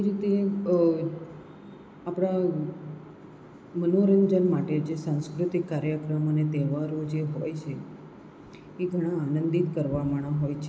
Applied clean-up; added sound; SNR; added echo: none; none; none; none.